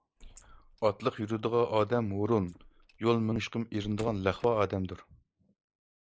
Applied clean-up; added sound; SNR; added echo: neural mask model Resemble Enhance denoiser.